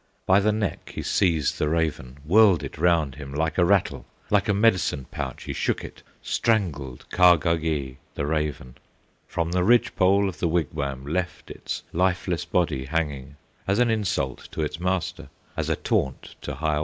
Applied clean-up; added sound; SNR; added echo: none; none; none; none.